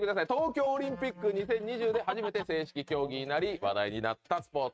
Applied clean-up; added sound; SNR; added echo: neural mask model RNNoise.